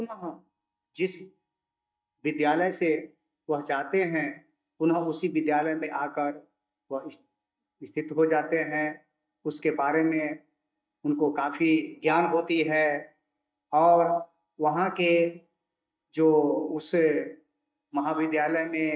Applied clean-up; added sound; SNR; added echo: neural mask model DeepFilterNet 3.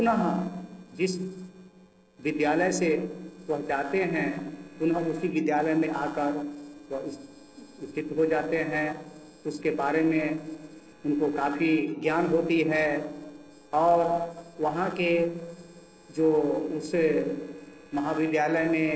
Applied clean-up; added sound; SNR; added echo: neural separator model SepFormer DNS4.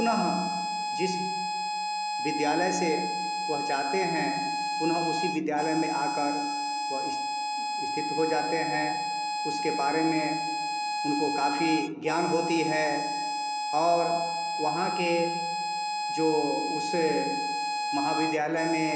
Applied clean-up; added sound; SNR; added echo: none; Harmonica; 0 dB; reverberation time 0.3 s.